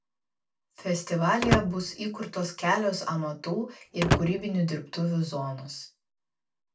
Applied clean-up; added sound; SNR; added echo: none; Slam / Wood; 1 dB; reverberation time 0.2 s.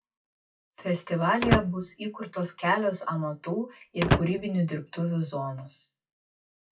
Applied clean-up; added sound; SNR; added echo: classical method WPE with log-MMSE.